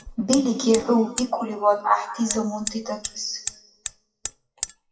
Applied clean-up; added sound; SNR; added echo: classical method WPE with log-MMSE.